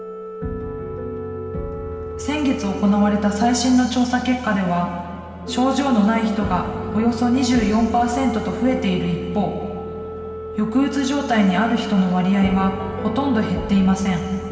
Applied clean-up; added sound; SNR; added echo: none; Organ; 12 dB; reverberation time 2.7 s.